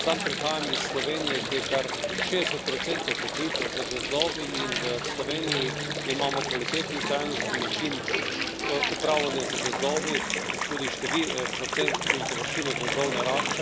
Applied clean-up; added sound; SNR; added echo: none; Water; -2 dB; none.